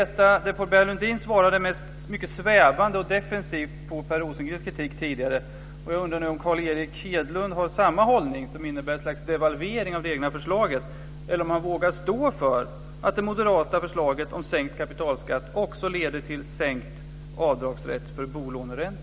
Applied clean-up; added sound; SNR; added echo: none; none; none; none.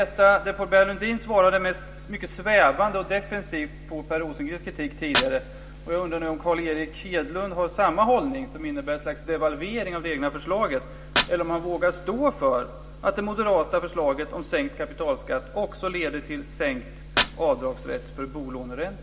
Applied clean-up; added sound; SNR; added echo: none; Fire; 12 dB; reverberation time 1.0 s.